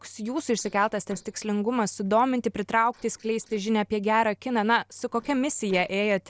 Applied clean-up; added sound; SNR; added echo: neural separator model SepFormer DNS4.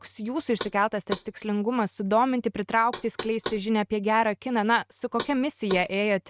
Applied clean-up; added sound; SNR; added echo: neural mask model RNNoise.